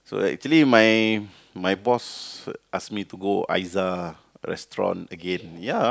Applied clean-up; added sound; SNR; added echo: none; none; none; none.